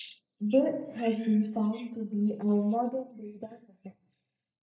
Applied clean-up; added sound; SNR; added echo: neural mask model DeepFilterNet 3.